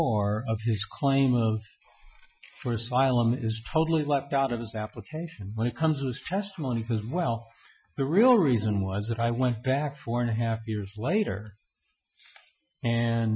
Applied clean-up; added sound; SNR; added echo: classical method Wiener filter.